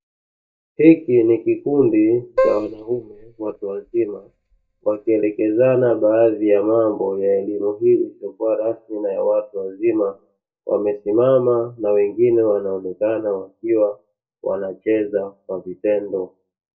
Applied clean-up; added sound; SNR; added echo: neural mask model DeepFilterNet 3.